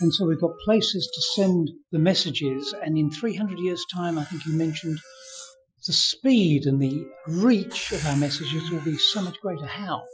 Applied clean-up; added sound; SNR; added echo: classical method Wiener filter.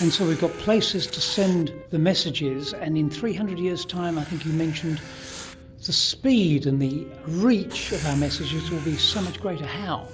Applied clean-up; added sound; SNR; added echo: none; Writing + Wind instrument, woodwind instrument; 16 dB; none.